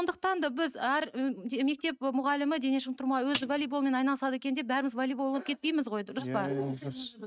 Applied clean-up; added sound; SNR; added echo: neural mask model RNNoise.